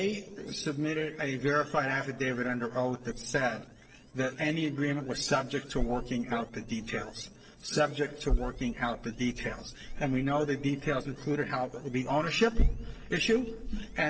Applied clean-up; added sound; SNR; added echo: neural separator model SepFormer DNS4.